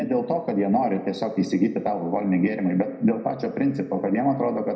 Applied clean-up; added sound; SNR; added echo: none; none; none; reverberation time 0.8 s.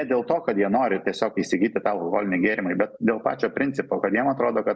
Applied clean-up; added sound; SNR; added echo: none; none; none; none.